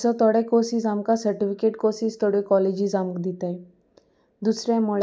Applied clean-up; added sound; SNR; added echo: none; none; none; none.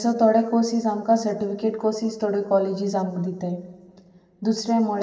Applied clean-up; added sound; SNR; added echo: none; none; none; reverberation time 2.4 s.